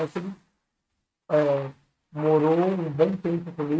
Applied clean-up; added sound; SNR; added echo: neural mask model RNNoise.